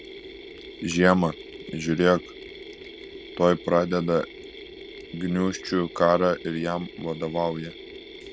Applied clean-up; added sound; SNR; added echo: none; Mechanisms; 15 dB; none.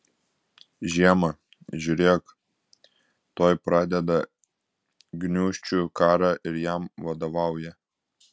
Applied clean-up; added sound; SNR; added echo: none; none; none; none.